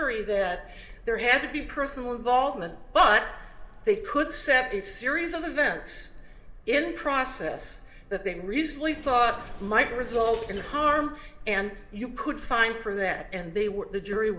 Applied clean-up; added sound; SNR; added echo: none; Coin (dropping); 17 dB; reverberation time 1.1 s.